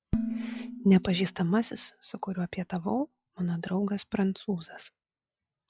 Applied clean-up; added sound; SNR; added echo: classical method log-MMSE.